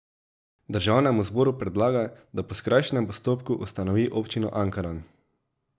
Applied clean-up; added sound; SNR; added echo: none; none; none; none.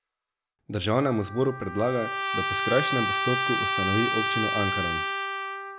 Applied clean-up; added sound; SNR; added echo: none; Trumpet; 0 dB; none.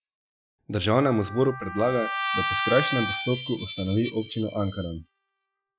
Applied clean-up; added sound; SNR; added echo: classical method Wiener filter.